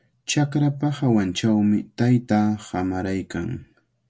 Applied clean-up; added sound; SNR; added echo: none; none; none; none.